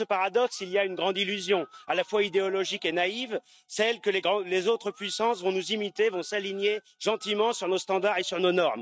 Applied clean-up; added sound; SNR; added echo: neural mask model RNNoise.